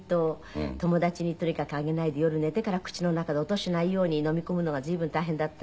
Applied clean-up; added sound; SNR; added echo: none; none; none; none.